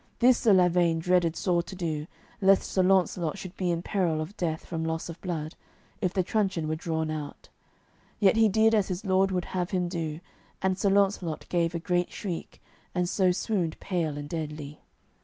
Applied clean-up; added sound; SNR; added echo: none; none; none; none.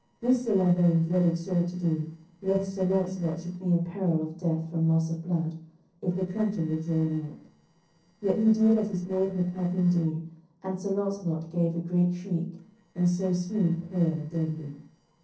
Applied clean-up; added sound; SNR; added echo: neural separator model SepFormer DNS4.